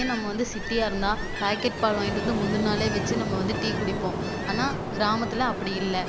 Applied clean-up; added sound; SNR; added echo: none; Ocean; 2 dB; none.